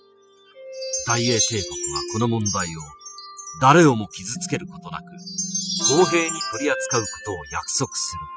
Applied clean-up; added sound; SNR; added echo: classical method spectral subtraction.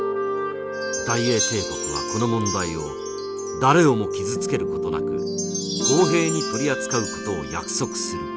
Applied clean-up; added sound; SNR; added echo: none; Wind chime; 10 dB; none.